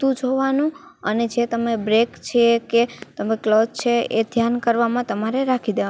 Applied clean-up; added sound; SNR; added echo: none; none; none; none.